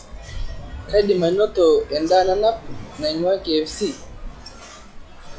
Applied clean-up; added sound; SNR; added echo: classical method log-MMSE.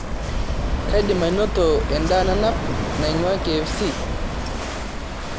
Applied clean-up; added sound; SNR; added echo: none; Walk, footsteps / Waves, surf / Wind; 0 dB; none.